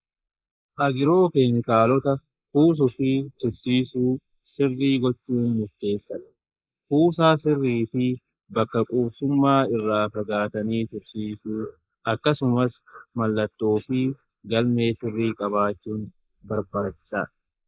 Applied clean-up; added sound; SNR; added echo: neural mask model Resemble Enhance denoiser.